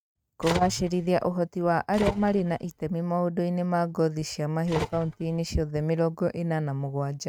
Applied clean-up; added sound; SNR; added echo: neural mask model RNNoise.